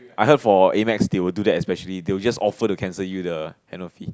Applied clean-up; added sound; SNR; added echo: none; none; none; none.